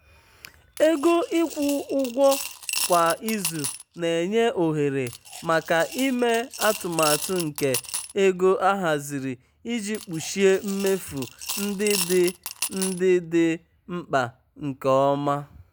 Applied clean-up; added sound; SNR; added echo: none; Coin (dropping) / Glass; 9 dB; none.